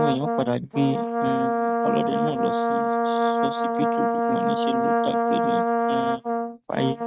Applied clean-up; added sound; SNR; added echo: neural mask model RNNoise.